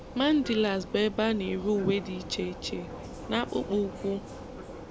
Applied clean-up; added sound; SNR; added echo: none; Vehicle; 12 dB; none.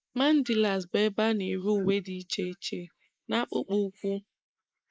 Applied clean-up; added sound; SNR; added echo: neural mask model Resemble Enhance denoiser.